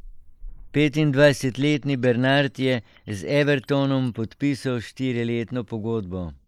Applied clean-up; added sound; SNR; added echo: neural mask model Resemble Enhance denoiser.